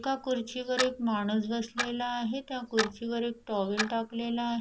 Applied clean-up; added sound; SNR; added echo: none; Clock; 8 dB; none.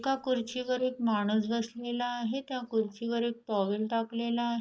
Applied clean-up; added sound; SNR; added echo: neural mask model DeepFilterNet 3.